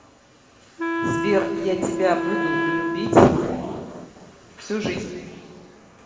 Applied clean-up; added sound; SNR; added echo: none; Wind instrument, woodwind instrument; 2 dB; reverberation time 1.9 s.